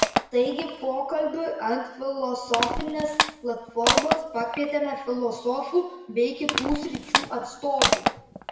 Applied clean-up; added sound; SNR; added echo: none; Crushing; 1 dB; reverberation time 0.9 s.